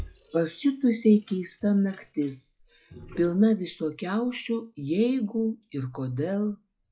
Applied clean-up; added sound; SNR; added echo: classical method log-MMSE.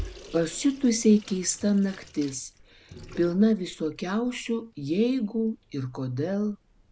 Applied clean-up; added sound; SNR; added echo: none; Sink (filling or washing) / Water tap, faucet; 20 dB; none.